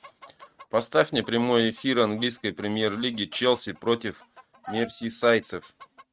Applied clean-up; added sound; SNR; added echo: neural mask model RNNoise.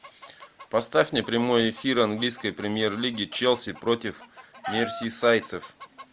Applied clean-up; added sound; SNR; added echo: none; Chicken, rooster; 17 dB; none.